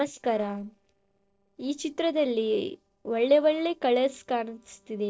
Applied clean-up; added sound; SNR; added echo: neural separator model SepFormer DNS4.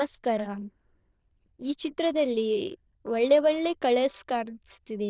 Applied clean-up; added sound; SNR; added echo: neural diffusion model UNIVERSE++.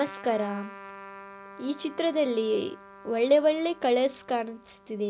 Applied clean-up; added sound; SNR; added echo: none; Trumpet; 18 dB; none.